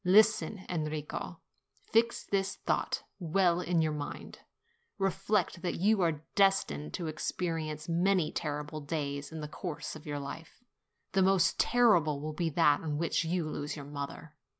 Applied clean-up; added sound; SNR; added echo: none; none; none; none.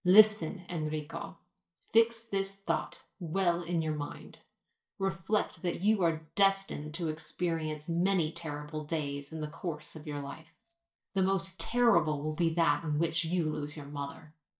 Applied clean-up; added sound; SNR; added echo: neural mask model DeepFilterNet 3.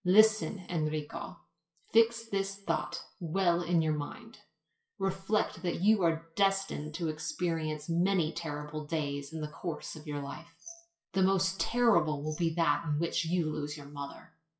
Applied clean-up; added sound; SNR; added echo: classical method WPE with log-MMSE.